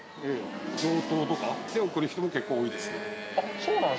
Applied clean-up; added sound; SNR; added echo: none; none; none; none.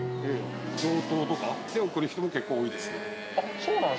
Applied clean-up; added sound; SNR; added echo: none; Dishes, pots, and pans + Drum; 12 dB; none.